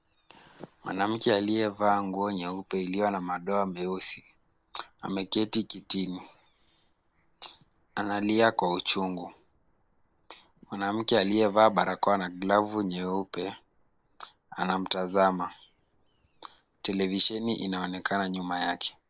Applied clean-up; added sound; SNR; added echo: neural separator model SepFormer DNS4.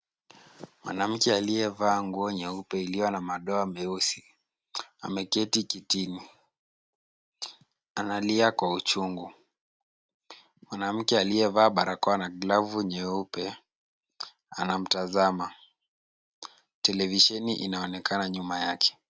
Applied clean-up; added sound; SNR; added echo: none; none; none; none.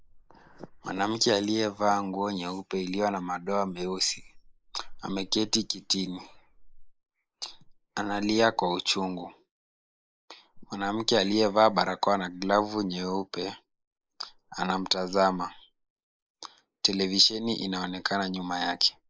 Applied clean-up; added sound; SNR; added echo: neural mask model Resemble Enhance denoiser.